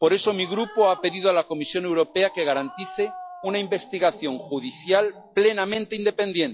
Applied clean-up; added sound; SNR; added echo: classical method log-MMSE.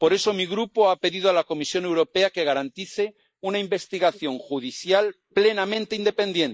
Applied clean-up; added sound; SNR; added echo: neural mask model Resemble Enhance denoiser.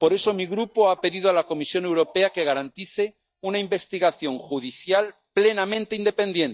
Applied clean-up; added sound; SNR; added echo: neural mask model DeepFilterNet 3.